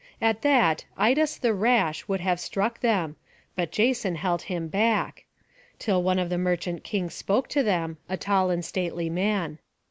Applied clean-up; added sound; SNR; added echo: none; none; none; none.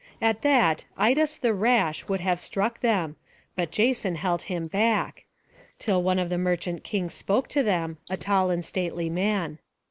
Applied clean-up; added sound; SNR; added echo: neural mask model Resemble Enhance denoiser.